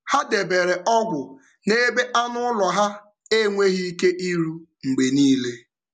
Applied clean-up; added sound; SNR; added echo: none; none; none; none.